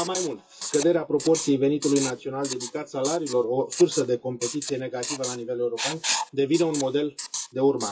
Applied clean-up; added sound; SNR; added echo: classical method WPE with log-MMSE.